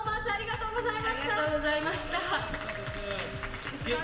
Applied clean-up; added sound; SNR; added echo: none; Wind instrument, woodwind instrument; 15 dB; reverberation time 2.8 s.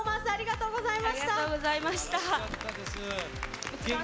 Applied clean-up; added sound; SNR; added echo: none; none; none; none.